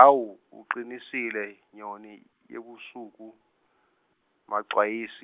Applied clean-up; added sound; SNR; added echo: none; none; none; none.